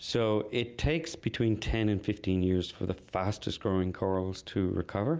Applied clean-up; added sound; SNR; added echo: none; none; none; none.